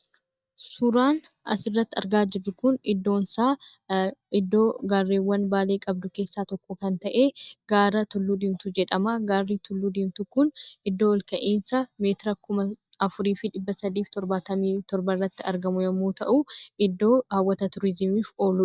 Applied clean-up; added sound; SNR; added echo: neural mask model DeepFilterNet 3.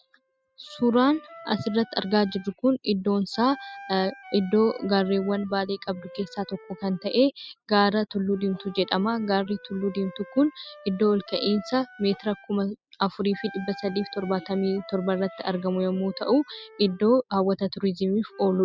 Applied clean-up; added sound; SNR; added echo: classical method spectral subtraction.